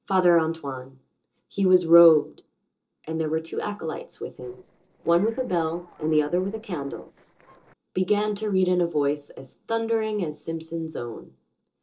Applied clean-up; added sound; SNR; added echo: neural separator model SepFormer DNS4.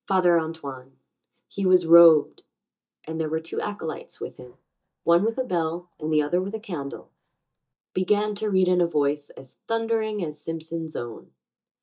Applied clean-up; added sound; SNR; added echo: neural mask model DeepFilterNet 3.